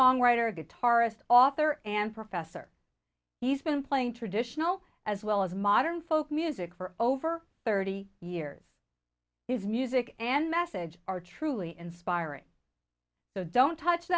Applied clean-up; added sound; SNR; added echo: none; none; none; none.